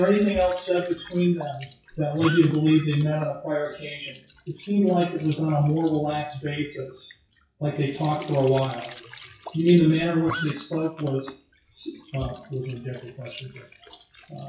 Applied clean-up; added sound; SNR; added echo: classical method WPE with log-MMSE.